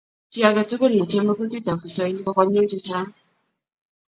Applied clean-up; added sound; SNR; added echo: none; none; none; none.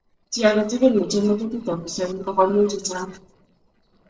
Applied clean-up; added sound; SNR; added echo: neural separator model SepFormer DNS4.